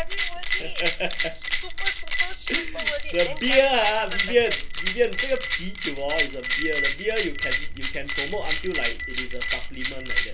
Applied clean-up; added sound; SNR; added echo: none; Bell; -2 dB; none.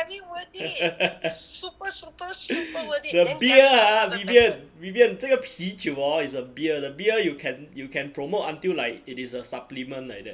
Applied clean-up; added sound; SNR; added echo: none; none; none; none.